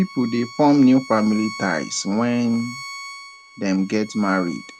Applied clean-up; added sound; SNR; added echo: none; Bowed string instrument; 17 dB; none.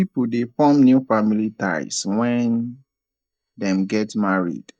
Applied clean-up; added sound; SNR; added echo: neural mask model DeepFilterNet 3.